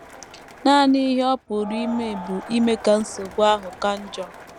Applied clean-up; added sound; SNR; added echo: none; Crowd; 16 dB; none.